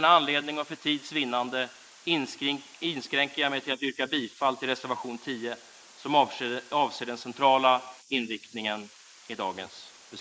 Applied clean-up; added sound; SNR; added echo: neural mask model Resemble Enhance denoiser.